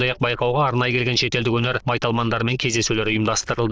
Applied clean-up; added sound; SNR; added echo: neural diffusion model UNIVERSE++.